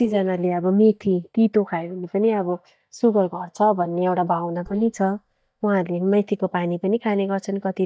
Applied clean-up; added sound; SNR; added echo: neural mask model DeepFilterNet 3.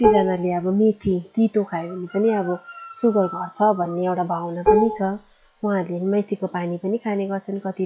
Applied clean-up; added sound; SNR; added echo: classical method log-MMSE.